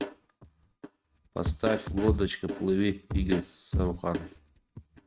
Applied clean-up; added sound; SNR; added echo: neural mask model RNNoise.